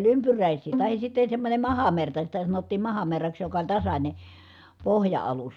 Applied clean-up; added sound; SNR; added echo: none; Bowed string instrument; 9 dB; none.